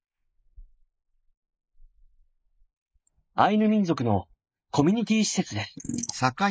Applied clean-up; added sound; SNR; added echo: neural mask model Resemble Enhance denoiser.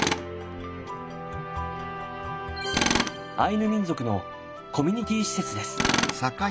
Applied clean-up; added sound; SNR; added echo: none; Tools; 3 dB; none.